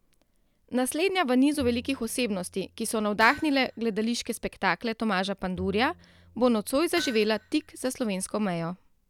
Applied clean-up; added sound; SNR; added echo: none; Hammer + Bowed string instrument; 19 dB; none.